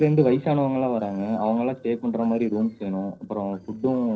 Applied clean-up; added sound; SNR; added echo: neural separator model SepFormer DNS4.